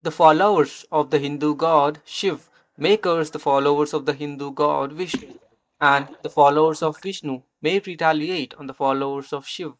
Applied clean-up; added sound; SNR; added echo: neural mask model DeepFilterNet 3.